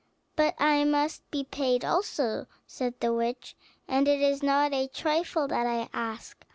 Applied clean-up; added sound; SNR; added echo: none; none; none; none.